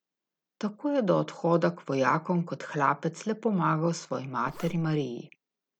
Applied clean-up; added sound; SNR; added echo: none; Zipper (clothing); 17 dB; none.